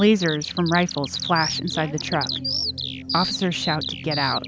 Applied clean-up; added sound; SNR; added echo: none; Bird vocalization, bird call, bird song; 6 dB; none.